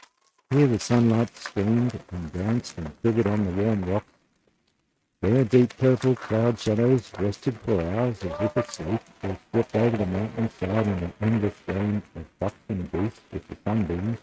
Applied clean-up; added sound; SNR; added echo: neural mask model RNNoise.